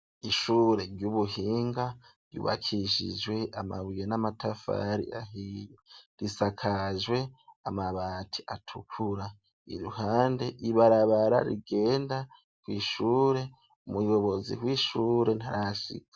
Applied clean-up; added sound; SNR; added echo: none; none; none; none.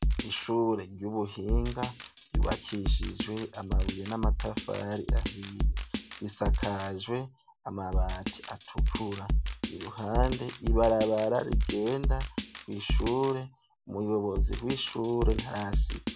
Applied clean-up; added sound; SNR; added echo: none; Drum kit; -2 dB; none.